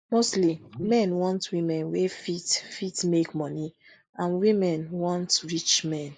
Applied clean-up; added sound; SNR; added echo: neural mask model Resemble Enhance denoiser.